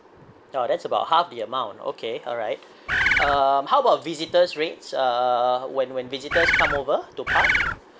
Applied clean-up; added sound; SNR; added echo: none; Bird; -3 dB; none.